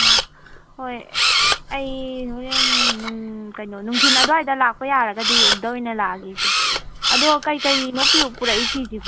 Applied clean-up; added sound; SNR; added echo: none; Camera; -3 dB; none.